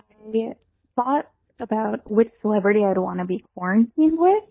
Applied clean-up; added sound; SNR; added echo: neural mask model DeepFilterNet 3.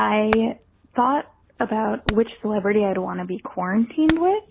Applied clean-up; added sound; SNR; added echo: none; Hammer; 12 dB; none.